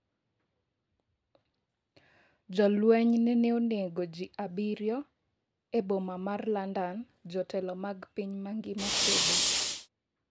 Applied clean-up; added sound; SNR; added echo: none; Fire; -4 dB; none.